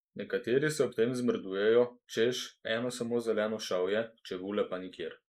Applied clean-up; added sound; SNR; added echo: neural mask model Resemble Enhance denoiser.